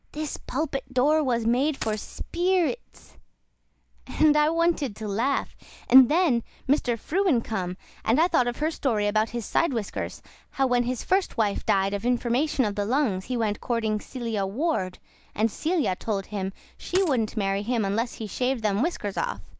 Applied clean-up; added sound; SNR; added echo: neural mask model Resemble Enhance denoiser.